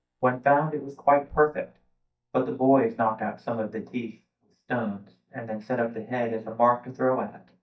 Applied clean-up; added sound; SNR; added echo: neural mask model DeepFilterNet 3.